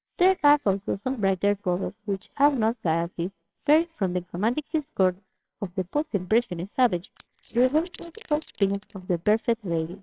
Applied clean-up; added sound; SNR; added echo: neural separator model SepFormer WHAMR!.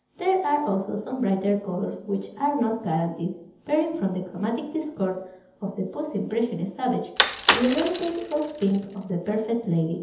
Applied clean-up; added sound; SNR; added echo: none; Bicycle; 1 dB; reverberation time 0.8 s.